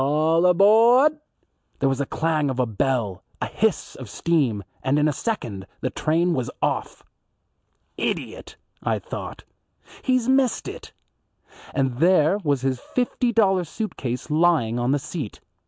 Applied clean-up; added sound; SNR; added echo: none; none; none; none.